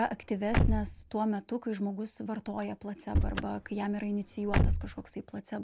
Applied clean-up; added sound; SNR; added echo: none; Slam / Car; -1 dB; none.